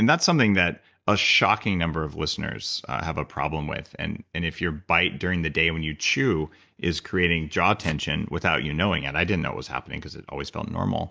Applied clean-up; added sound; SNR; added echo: neural mask model DeepFilterNet 3.